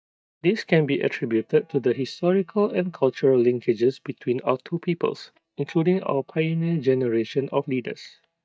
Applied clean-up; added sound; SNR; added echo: neural mask model DeepFilterNet 3.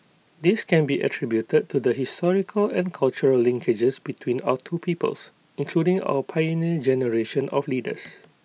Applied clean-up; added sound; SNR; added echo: none; none; none; none.